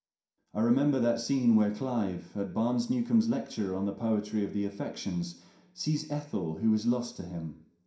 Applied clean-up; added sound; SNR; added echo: none; none; none; reverberation time 0.5 s.